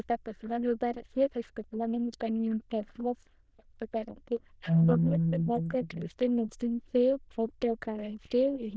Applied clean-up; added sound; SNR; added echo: neural diffusion model UNIVERSE++.